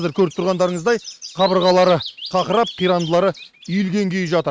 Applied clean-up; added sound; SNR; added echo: neural mask model RNNoise.